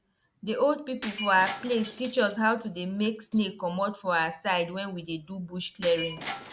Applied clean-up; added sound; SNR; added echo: none; Shatter; 15 dB; none.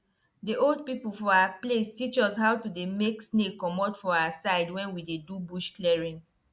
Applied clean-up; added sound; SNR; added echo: none; none; none; none.